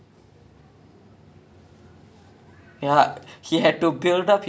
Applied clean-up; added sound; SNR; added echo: none; none; none; none.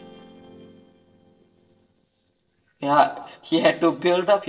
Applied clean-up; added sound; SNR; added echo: neural separator model SepFormer DNS4.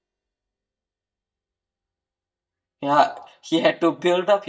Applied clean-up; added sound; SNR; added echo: neural mask model DeepFilterNet 3.